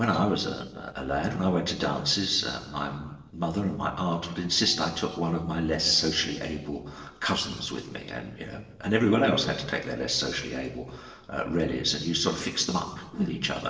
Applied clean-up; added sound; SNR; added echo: neural separator model SepFormer DNS4.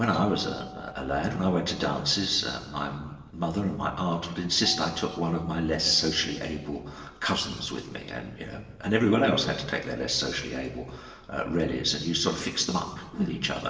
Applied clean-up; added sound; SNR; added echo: none; Doorbell; 18 dB; reverberation time 1.1 s.